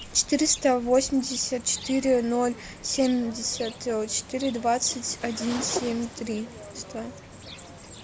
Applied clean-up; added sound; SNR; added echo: none; Cricket; 13 dB; none.